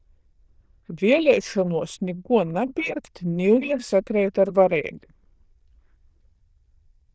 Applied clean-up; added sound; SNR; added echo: neural diffusion model UNIVERSE++.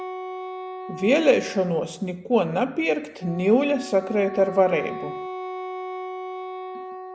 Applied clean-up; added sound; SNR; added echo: none; Wind instrument, woodwind instrument; 11 dB; none.